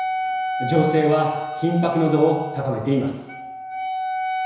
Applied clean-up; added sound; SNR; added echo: none; Wind instrument, woodwind instrument; 5 dB; reverberation time 1.0 s.